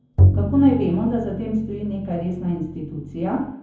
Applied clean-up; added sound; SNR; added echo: none; Bowed string instrument; 0 dB; reverberation time 0.7 s.